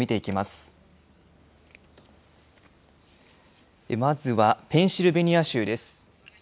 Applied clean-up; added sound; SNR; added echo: none; none; none; none.